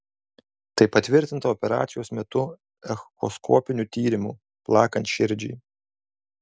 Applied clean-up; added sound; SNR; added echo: none; none; none; none.